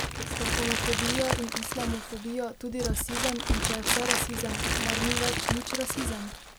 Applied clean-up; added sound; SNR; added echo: none; Crumpling, crinkling; -3 dB; none.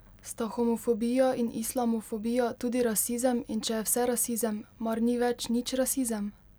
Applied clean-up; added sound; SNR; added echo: none; none; none; none.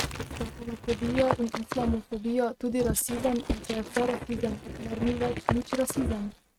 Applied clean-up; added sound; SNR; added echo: neural mask model RNNoise.